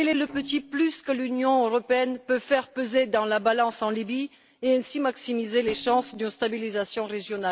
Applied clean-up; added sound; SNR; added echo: neural separator model SepFormer DNS4.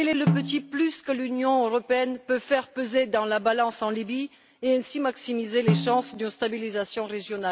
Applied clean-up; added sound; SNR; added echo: none; Snare drum; 5 dB; none.